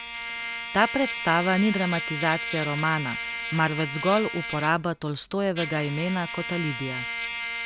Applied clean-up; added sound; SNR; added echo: none; Trumpet; 6 dB; none.